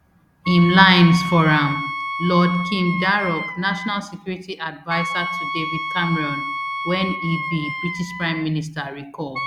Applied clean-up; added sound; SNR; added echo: none; Wind instrument, woodwind instrument; 7 dB; none.